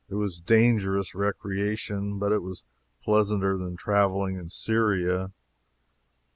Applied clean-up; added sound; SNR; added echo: none; none; none; none.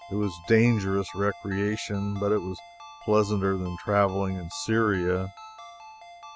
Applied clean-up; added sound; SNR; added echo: none; Ringtone; 18 dB; none.